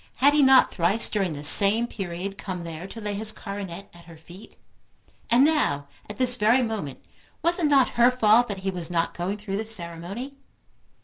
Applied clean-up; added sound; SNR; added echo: none; none; none; none.